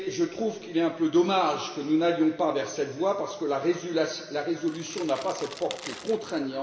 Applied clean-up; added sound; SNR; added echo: none; Crackle; 16 dB; reverberation time 2.3 s.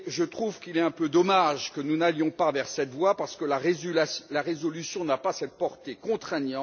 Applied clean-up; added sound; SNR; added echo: none; none; none; none.